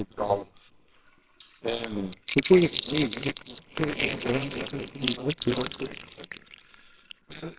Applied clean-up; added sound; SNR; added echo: neural separator model SepFormer WHAMR!.